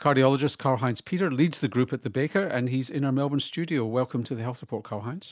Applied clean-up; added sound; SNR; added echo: none; none; none; none.